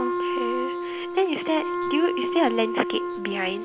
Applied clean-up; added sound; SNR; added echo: none; Wind instrument, woodwind instrument; 1 dB; none.